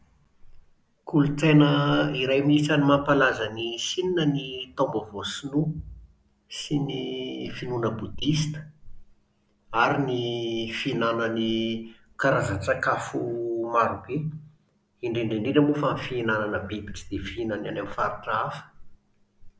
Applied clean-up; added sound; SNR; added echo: none; none; none; none.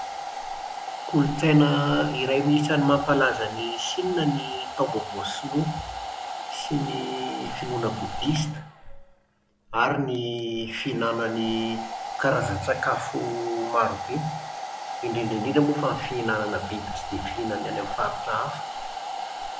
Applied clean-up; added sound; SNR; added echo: none; Domestic sounds, home sounds; 8 dB; none.